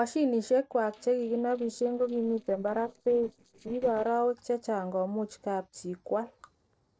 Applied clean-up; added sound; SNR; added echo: neural separator model SepFormer DNS4.